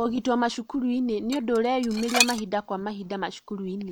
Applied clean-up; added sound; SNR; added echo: none; Dishes, pots, and pans; 3 dB; none.